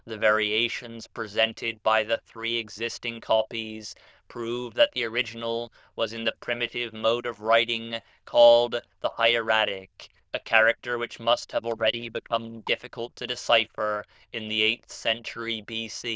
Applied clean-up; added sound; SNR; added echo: neural diffusion model UNIVERSE++.